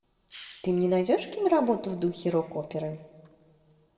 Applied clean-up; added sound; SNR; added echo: none; Hiss; 17 dB; reverberation time 1.4 s.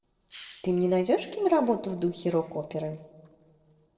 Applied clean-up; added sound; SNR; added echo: neural separator model SepFormer DNS4.